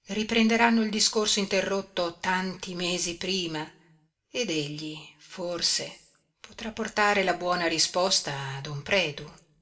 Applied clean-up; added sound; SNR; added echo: none; none; none; reverberation time 0.5 s.